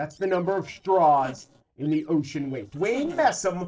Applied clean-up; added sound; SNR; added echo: neural separator model SepFormer DNS4.